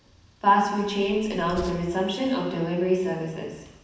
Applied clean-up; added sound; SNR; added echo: none; Train; 20 dB; reverberation time 1.1 s.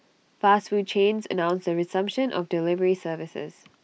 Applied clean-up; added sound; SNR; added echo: none; none; none; none.